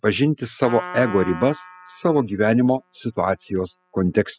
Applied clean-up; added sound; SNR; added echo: classical method spectral subtraction.